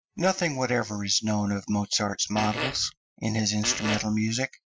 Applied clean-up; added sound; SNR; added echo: classical method Wiener filter.